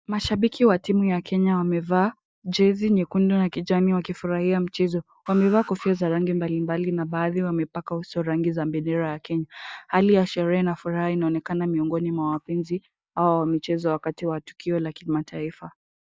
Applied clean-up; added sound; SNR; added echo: neural mask model DeepFilterNet 3.